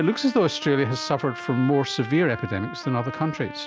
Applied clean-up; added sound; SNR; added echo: none; Trumpet; 13 dB; none.